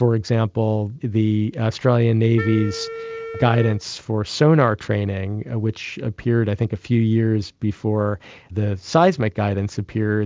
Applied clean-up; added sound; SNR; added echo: none; Wind instrument, woodwind instrument; 13 dB; none.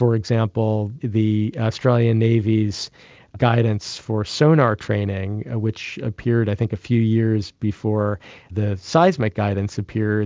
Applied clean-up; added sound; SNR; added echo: none; none; none; none.